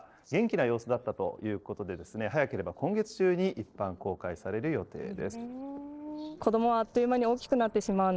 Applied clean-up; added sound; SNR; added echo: neural separator model SepFormer DNS4.